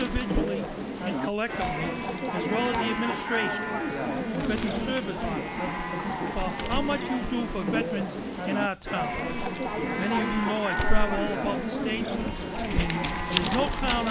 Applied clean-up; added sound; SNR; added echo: none; Chatter / Chirp, tweet / Livestock, farm animals, working animals + Crumpling, crinkling; -4 dB; none.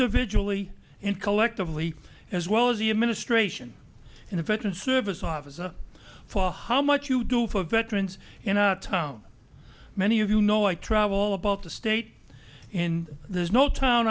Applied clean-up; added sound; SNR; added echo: none; none; none; none.